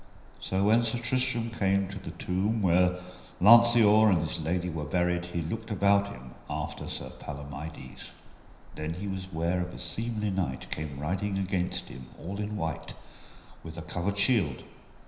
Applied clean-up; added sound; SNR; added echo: none; Bird vocalization, bird call, bird song; 19 dB; reverberation time 0.9 s.